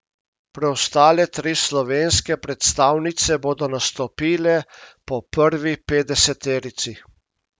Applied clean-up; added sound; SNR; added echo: none; none; none; none.